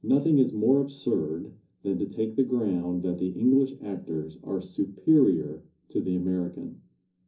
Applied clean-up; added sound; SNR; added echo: none; none; none; reverberation time 0.5 s.